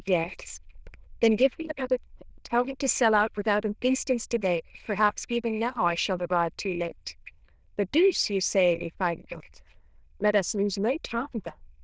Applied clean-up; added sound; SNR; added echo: neural diffusion model UNIVERSE++.